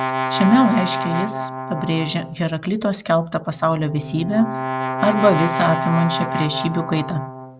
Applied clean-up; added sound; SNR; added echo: none; Brass instrument; 5 dB; none.